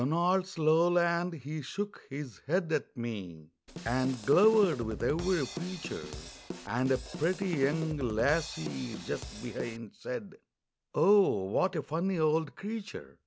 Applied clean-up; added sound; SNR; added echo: none; Drum kit; 11 dB; none.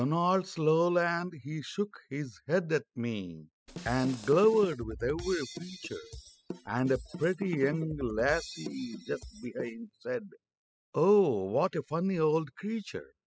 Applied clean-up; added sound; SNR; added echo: classical method spectral subtraction.